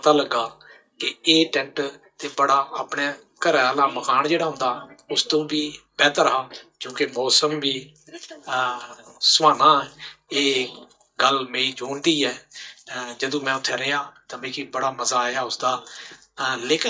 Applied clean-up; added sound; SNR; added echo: neural mask model DeepFilterNet 3.